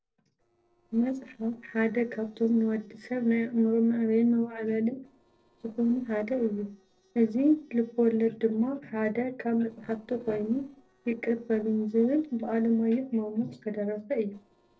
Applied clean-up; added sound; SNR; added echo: neural separator model SepFormer DNS4.